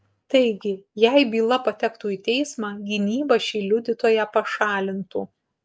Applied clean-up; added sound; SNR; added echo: none; none; none; none.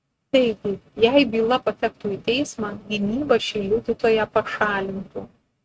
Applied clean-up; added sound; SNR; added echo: neural mask model RNNoise.